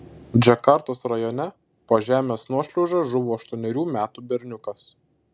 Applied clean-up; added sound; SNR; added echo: none; none; none; none.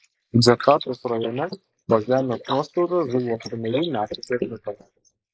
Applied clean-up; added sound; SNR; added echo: neural mask model Resemble Enhance denoiser.